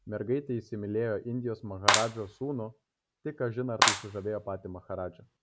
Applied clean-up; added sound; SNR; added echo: none; Clapping; -3 dB; none.